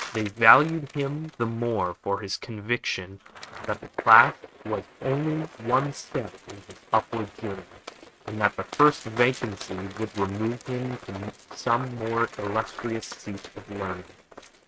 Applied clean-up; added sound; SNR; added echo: neural mask model RNNoise.